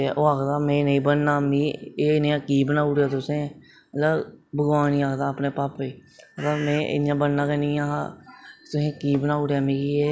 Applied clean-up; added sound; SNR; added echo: none; Bird; 13 dB; none.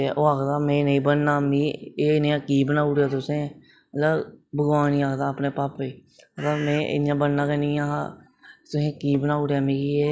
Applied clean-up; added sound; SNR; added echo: neural mask model DeepFilterNet 3.